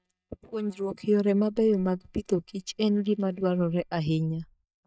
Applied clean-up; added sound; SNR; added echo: neural mask model DeepFilterNet 3.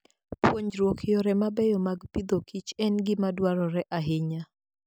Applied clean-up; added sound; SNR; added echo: none; none; none; none.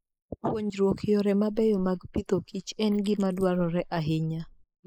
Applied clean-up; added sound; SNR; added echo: neural mask model Resemble Enhance denoiser.